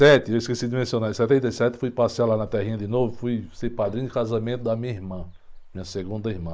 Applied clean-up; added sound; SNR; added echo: neural mask model Resemble Enhance denoiser.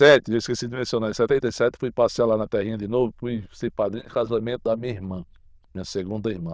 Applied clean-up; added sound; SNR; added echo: neural diffusion model UNIVERSE++.